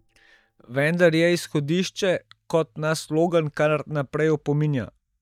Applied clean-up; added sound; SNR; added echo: neural mask model DeepFilterNet 3.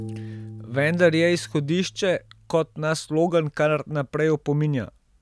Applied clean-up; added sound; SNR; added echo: none; Piano; 18 dB; none.